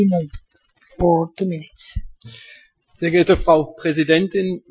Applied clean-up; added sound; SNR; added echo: classical method Wiener filter.